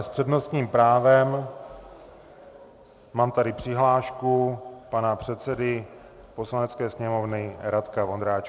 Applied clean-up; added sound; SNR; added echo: none; none; none; none.